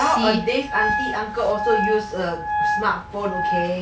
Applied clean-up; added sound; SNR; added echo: none; Wind instrument, woodwind instrument; 2 dB; none.